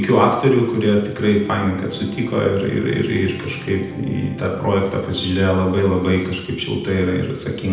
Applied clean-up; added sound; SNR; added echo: none; Organ; 18 dB; reverberation time 0.9 s.